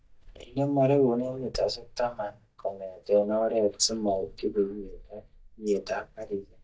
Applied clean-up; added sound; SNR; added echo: neural mask model DeepFilterNet 3.